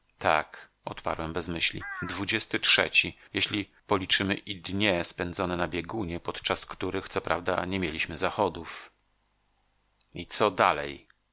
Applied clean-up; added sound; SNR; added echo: none; Crow; 15 dB; none.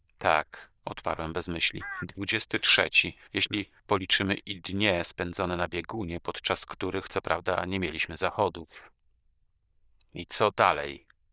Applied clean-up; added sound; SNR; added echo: neural diffusion model UNIVERSE++.